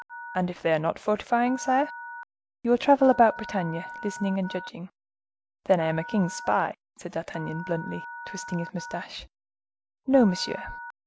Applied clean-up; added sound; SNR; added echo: none; Telephone; 15 dB; none.